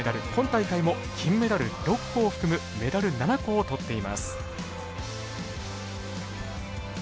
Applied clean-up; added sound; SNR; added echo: none; none; none; none.